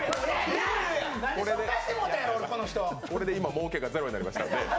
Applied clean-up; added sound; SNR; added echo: none; none; none; none.